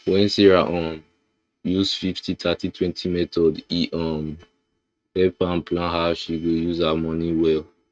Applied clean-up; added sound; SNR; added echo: neural mask model RNNoise.